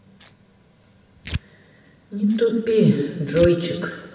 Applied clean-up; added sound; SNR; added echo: none; Tearing; 14 dB; reverberation time 1.2 s.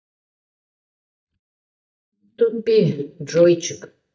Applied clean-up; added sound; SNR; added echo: neural mask model DeepFilterNet 3.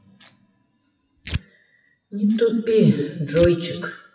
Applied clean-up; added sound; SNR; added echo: classical method WPE with log-MMSE.